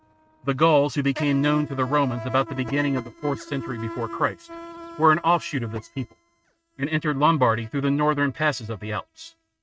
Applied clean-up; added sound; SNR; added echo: neural mask model RNNoise.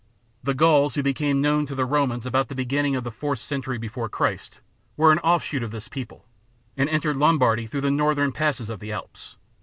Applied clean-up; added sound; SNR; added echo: none; none; none; none.